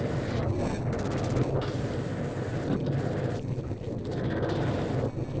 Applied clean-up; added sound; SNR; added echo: neural separator model SepFormer DNS4.